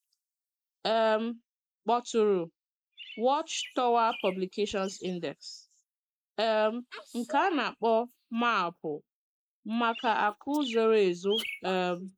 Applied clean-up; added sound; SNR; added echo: neural mask model Resemble Enhance denoiser.